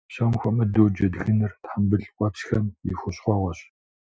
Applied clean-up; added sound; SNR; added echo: none; none; none; none.